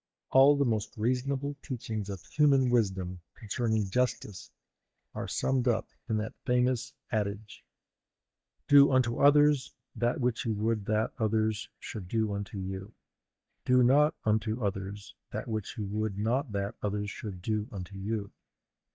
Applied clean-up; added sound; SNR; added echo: neural mask model DeepFilterNet 3.